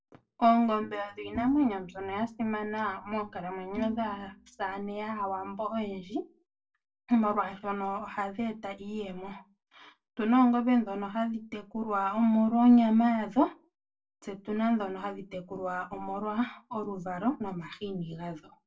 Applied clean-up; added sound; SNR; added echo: neural separator model SepFormer DNS4.